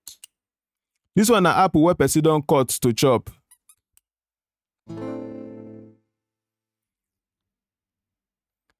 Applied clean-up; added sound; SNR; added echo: neural mask model RNNoise.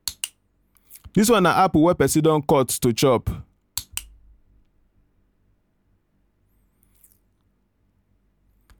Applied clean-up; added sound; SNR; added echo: none; none; none; none.